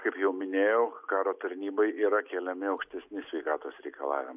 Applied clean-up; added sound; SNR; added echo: none; none; none; none.